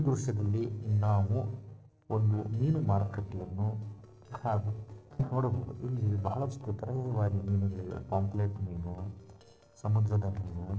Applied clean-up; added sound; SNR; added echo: neural separator model SepFormer DNS4.